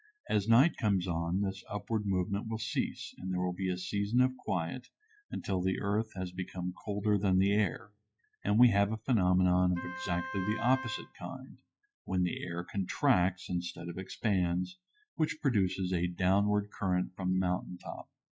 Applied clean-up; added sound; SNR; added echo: classical method log-MMSE.